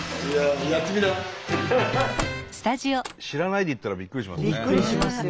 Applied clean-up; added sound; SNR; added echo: none; Slam; 15 dB; none.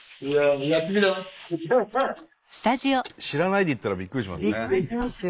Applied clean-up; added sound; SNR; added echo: neural mask model Resemble Enhance denoiser.